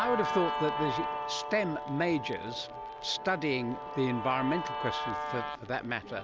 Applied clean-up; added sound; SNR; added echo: none; Guitar; 4 dB; none.